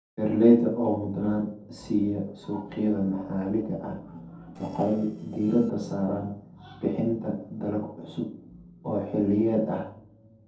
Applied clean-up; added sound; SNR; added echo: neural separator model SepFormer DNS4.